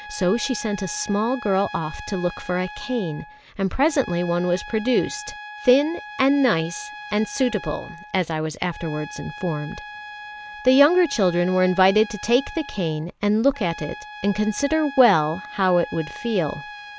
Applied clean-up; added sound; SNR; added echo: none; Trumpet; 15 dB; none.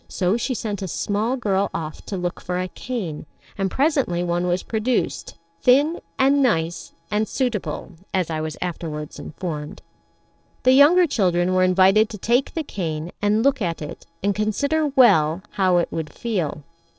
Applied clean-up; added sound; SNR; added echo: neural separator model SepFormer DNS4.